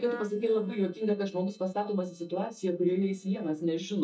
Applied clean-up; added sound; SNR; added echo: neural mask model DeepFilterNet 3.